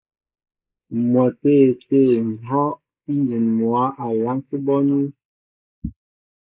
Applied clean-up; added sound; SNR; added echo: neural mask model Resemble Enhance denoiser.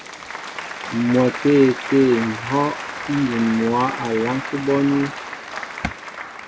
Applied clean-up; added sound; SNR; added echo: none; Applause; 10 dB; none.